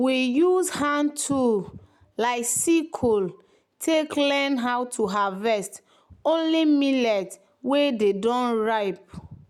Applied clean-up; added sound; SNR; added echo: none; none; none; none.